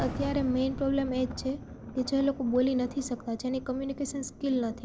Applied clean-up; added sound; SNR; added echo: none; Thunder + Thunder; 12 dB; none.